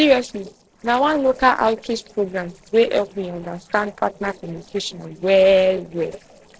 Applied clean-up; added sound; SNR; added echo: neural separator model SepFormer DNS4.